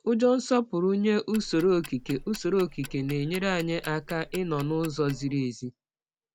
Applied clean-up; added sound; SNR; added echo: none; Tick-tock; 18 dB; none.